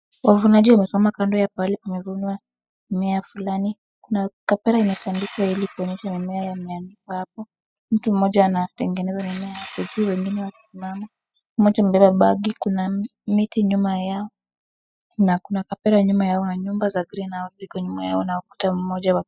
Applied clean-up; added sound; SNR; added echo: classical method spectral subtraction.